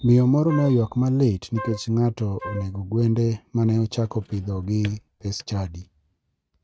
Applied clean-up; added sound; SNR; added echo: neural mask model RNNoise.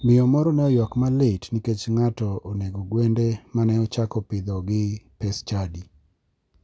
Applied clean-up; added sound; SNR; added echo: none; none; none; none.